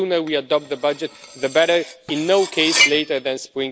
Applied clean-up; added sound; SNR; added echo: none; Cutlery, silverware; 6 dB; none.